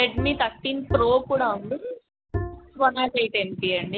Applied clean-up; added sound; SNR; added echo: none; Bowed string instrument; 7 dB; none.